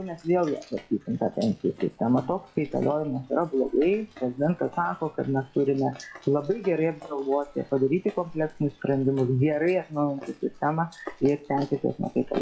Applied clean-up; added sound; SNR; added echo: classical method WPE with log-MMSE.